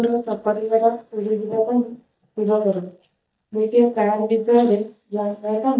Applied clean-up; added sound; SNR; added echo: neural mask model DeepFilterNet 3.